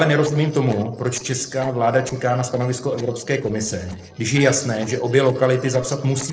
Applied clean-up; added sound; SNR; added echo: neural separator model SepFormer DNS4.